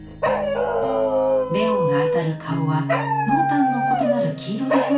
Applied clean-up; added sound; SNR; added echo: none; Dog; -3 dB; reverberation time 0.4 s.